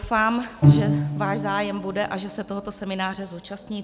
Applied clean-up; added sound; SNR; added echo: none; Bowed string instrument; -3 dB; none.